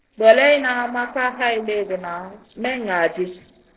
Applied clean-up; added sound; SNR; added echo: neural separator model SepFormer DNS4.